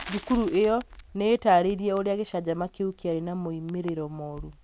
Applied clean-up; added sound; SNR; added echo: none; Crackle; 18 dB; none.